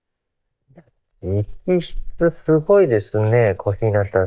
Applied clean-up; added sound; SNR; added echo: neural mask model DeepFilterNet 3.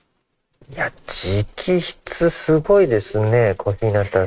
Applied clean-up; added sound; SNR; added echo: neural mask model RNNoise.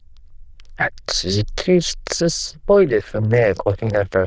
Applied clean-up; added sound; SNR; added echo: neural diffusion model UNIVERSE++.